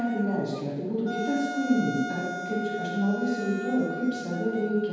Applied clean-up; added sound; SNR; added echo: none; Wind instrument, woodwind instrument; 9 dB; reverberation time 1.2 s.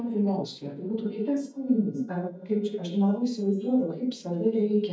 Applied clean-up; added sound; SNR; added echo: neural mask model DeepFilterNet 3.